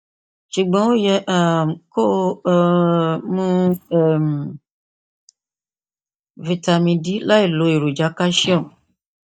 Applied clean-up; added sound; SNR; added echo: neural mask model DeepFilterNet 3.